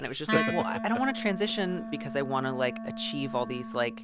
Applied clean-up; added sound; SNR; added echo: none; Wind instrument, woodwind instrument; 5 dB; none.